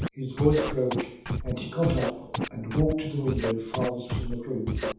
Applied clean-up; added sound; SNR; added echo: none; Scratching (performance technique); 3 dB; reverberation time 0.8 s.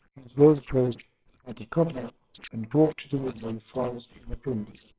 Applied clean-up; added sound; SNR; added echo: neural separator model SepFormer WHAMR!.